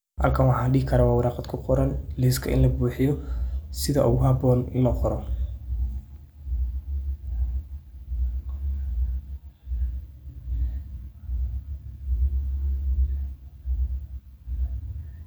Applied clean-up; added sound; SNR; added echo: none; none; none; none.